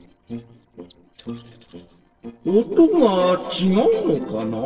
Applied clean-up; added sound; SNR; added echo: neural separator model SepFormer DNS4.